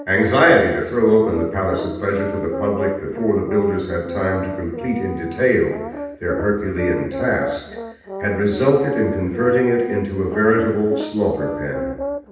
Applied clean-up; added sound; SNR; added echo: none; Brass instrument; 10 dB; reverberation time 0.9 s.